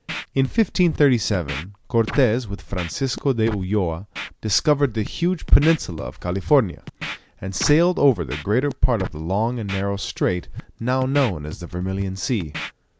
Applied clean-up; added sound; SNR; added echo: none; Scratching (performance technique); 14 dB; none.